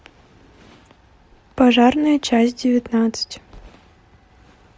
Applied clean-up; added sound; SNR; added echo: none; none; none; none.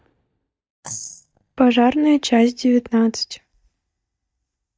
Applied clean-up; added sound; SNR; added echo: neural mask model DeepFilterNet 3.